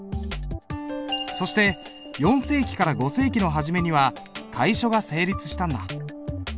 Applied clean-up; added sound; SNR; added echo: none; none; none; none.